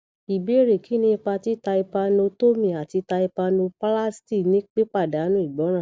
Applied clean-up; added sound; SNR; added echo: none; none; none; none.